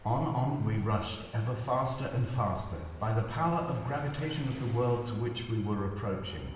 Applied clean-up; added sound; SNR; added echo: none; Vehicle; 16 dB; reverberation time 1.1 s.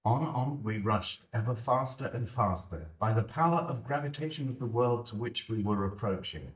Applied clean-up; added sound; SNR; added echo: neural mask model DeepFilterNet 3.